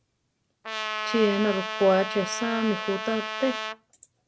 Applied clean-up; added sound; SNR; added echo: none; Trumpet; 5 dB; none.